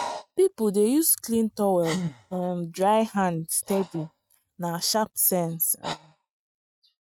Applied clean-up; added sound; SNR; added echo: neural mask model RNNoise.